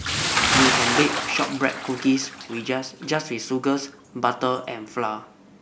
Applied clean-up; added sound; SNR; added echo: none; Bathtub (filling or washing) / Splash, splatter; 1 dB; none.